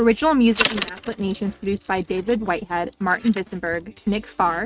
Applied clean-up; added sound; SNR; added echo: neural mask model RNNoise.